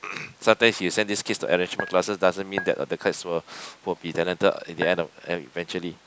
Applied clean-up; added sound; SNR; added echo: none; Chink, clink; 9 dB; none.